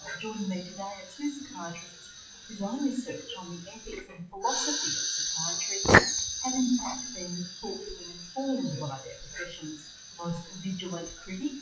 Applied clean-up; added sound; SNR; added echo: classical method WPE with log-MMSE.